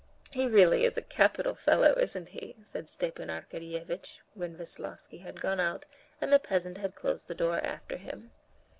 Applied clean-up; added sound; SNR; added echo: none; none; none; none.